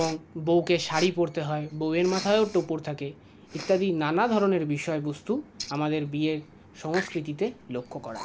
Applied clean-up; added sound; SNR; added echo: none; Respiratory sounds; 16 dB; none.